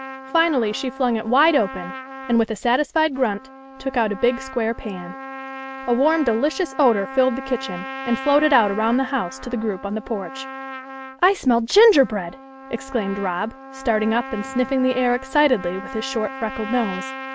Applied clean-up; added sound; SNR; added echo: none; Trumpet; 13 dB; none.